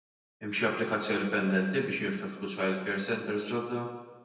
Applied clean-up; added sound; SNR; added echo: none; none; none; reverberation time 0.9 s.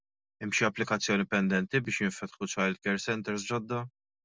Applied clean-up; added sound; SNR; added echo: none; none; none; none.